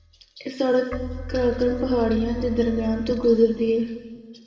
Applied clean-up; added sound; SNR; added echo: none; Keyboard (musical); 13 dB; reverberation time 1.7 s.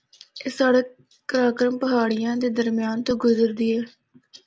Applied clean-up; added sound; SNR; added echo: none; none; none; none.